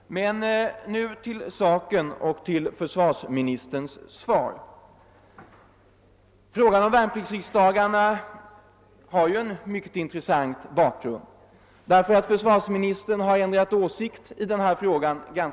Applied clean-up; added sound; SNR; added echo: none; none; none; none.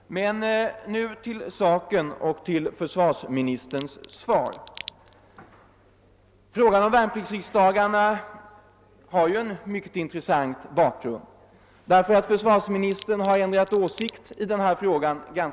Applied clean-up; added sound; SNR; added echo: none; Crack; 13 dB; none.